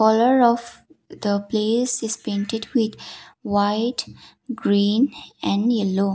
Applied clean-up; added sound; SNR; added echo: none; none; none; none.